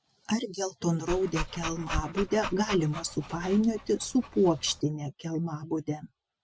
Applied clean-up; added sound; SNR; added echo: none; Dog; 9 dB; none.